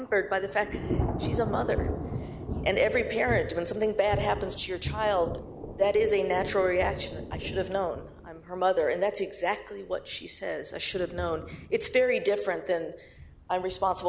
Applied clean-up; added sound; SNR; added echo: none; Thunder / Rain; 8 dB; none.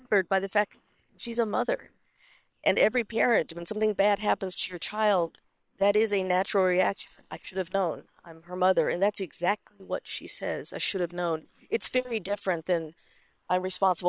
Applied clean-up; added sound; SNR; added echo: neural separator model SepFormer WHAM!.